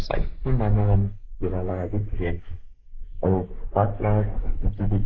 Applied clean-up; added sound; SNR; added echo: neural mask model Resemble Enhance denoiser.